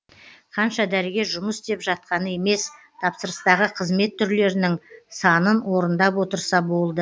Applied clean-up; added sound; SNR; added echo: none; none; none; none.